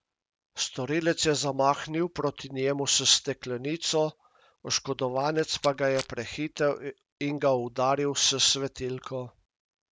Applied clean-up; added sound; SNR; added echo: none; Rattle; 15 dB; none.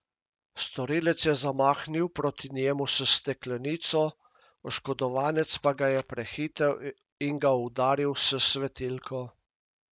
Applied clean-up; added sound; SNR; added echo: neural mask model RNNoise.